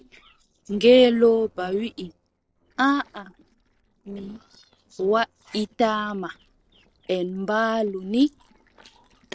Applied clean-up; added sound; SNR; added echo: neural separator model SepFormer DNS4.